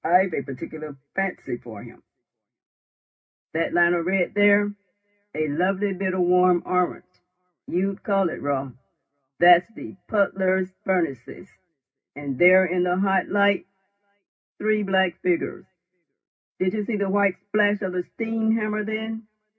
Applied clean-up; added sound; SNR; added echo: none; none; none; reverberation time 0.4 s.